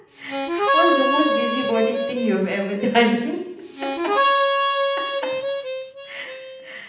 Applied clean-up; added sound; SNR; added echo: none; Harmonica; -2 dB; reverberation time 0.9 s.